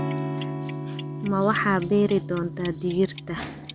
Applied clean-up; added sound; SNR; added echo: none; Electric guitar / Strum + Clock; 5 dB; none.